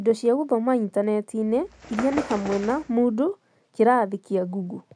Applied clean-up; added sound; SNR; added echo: none; Bird; 13 dB; none.